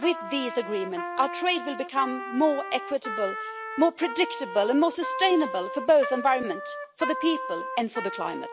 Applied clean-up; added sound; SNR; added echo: none; Trumpet; 8 dB; none.